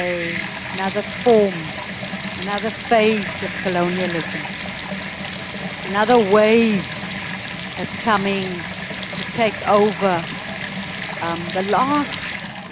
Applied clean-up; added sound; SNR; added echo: none; Bathtub (filling or washing) / Water tap, faucet; 7 dB; none.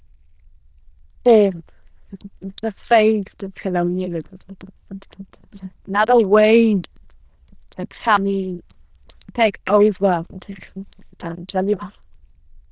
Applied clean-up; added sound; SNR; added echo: neural diffusion model UNIVERSE++.